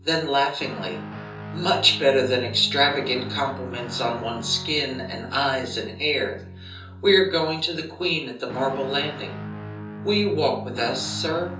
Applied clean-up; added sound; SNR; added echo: none; Guitar; 11 dB; reverberation time 0.6 s.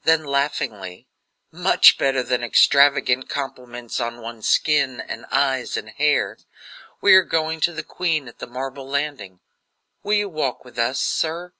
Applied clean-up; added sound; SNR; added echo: none; none; none; none.